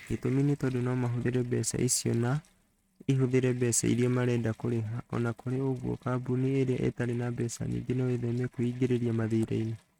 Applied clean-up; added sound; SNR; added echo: neural mask model RNNoise.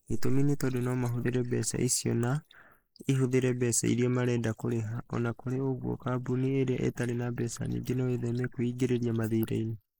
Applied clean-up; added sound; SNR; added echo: neural mask model Resemble Enhance denoiser.